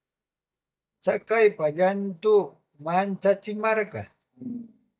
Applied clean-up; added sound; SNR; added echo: neural mask model DeepFilterNet 3.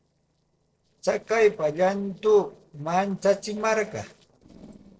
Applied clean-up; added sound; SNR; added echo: neural separator model SepFormer DNS4.